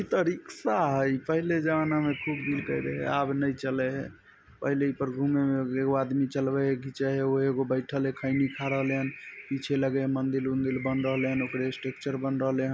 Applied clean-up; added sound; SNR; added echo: none; Bird; 14 dB; none.